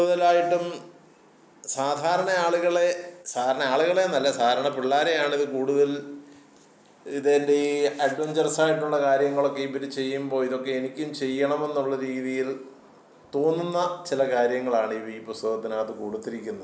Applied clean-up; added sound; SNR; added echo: none; none; none; none.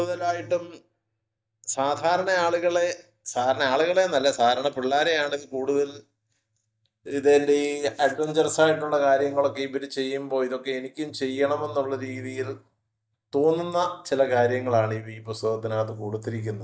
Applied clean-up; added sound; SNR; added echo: neural mask model DeepFilterNet 3.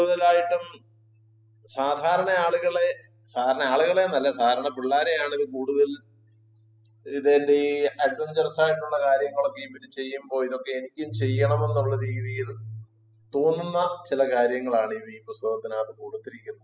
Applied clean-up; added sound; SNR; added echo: classical method spectral subtraction.